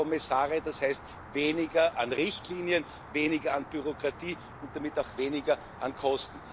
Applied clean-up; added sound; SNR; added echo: none; Rain; 15 dB; none.